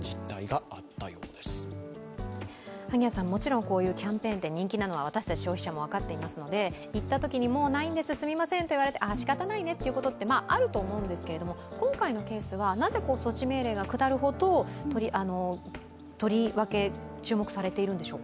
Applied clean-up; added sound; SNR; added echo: none; none; none; none.